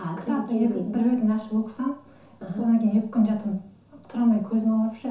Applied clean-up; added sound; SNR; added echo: none; none; none; reverberation time 0.9 s.